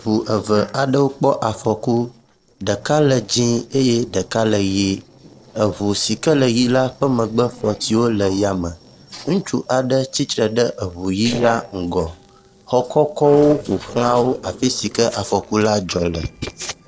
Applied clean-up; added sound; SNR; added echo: neural separator model SepFormer DNS4.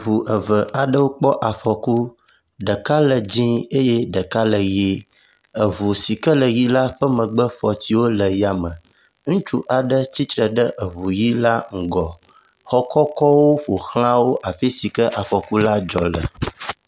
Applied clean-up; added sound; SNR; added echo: none; none; none; none.